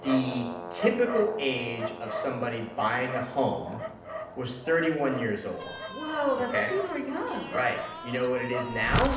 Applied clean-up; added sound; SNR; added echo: none; Dog; 6 dB; reverberation time 0.8 s.